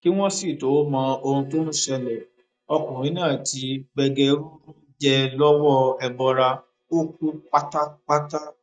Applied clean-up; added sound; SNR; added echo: neural mask model DeepFilterNet 3.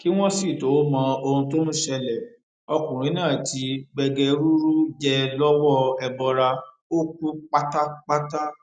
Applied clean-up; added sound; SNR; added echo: none; none; none; none.